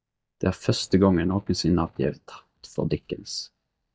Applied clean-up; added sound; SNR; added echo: neural mask model DeepFilterNet 3.